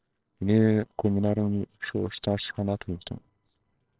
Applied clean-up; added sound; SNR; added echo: neural separator model SepFormer WHAMR!.